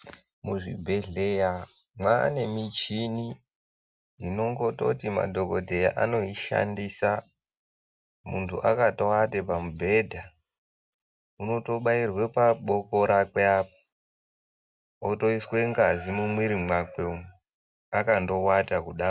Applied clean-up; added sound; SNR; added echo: none; none; none; none.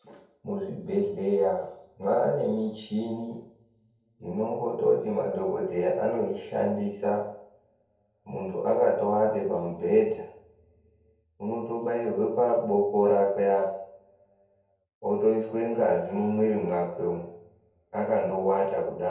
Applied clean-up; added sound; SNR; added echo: none; none; none; reverberation time 0.7 s.